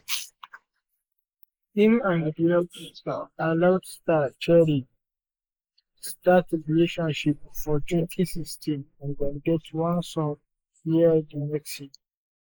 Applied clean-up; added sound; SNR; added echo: neural mask model Resemble Enhance denoiser.